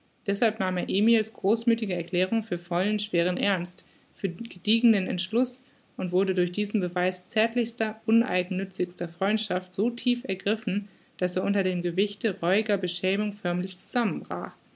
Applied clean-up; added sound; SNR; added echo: none; none; none; none.